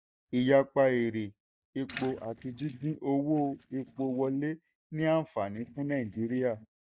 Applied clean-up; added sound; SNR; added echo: neural mask model DeepFilterNet 3.